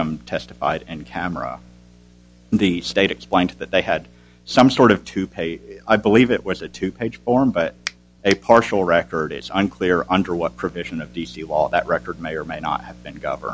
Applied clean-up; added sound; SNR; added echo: none; Finger snapping; 12 dB; none.